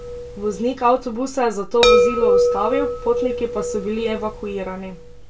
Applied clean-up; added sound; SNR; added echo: none; Chime; -1 dB; reverberation time 0.2 s.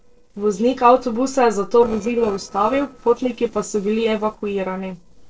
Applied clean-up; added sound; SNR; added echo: neural separator model SepFormer DNS4.